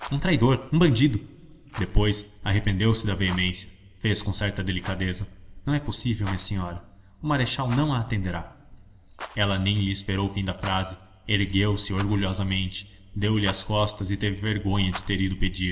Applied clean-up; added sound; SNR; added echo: none; Rattle; 20 dB; reverberation time 2.4 s.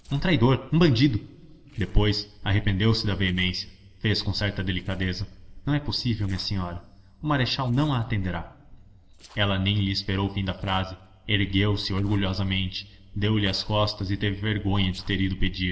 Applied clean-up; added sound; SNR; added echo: neural separator model SepFormer DNS4.